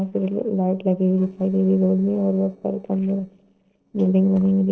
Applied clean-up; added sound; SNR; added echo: neural separator model SepFormer DNS4.